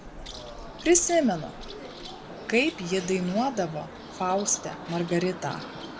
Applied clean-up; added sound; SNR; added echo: none; Bird; 12 dB; none.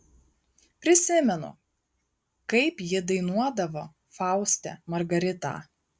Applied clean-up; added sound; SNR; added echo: none; none; none; none.